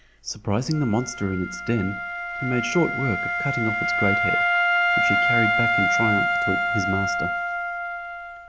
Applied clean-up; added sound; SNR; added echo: none; Wind instrument, woodwind instrument; -3 dB; none.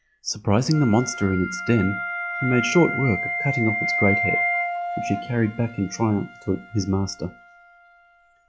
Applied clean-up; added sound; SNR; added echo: classical method log-MMSE.